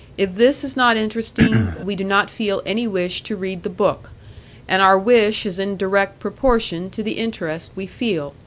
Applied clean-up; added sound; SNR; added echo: none; Cough; -3 dB; none.